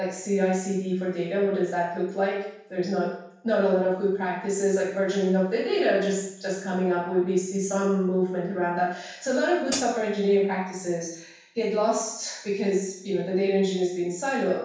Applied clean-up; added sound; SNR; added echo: none; Hi-hat; 7 dB; reverberation time 0.7 s.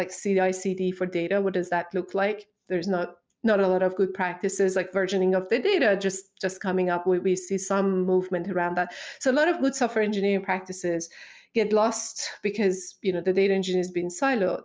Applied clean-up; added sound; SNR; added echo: none; none; none; none.